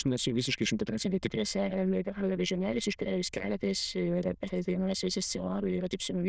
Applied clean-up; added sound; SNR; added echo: neural diffusion model UNIVERSE++.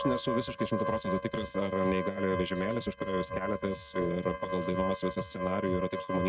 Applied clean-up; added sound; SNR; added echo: neural mask model RNNoise.